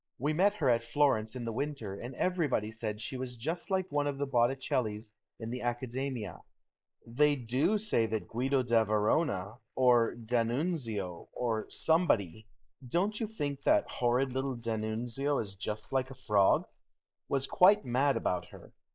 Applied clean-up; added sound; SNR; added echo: neural mask model Resemble Enhance denoiser.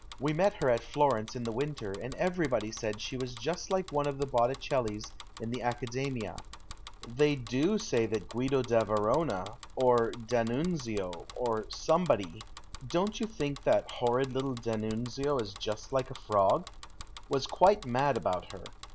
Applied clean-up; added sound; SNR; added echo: none; Bicycle; 15 dB; none.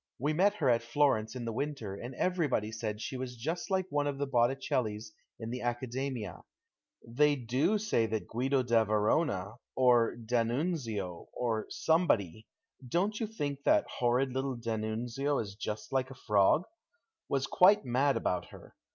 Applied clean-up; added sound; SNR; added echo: none; none; none; none.